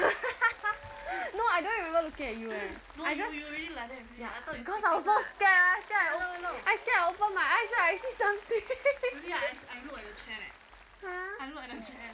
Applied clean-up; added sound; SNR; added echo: none; Applause; 20 dB; none.